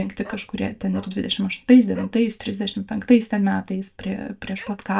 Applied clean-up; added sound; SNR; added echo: neural mask model DeepFilterNet 3.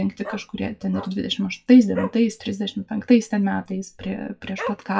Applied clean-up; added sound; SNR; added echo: classical method WPE with log-MMSE.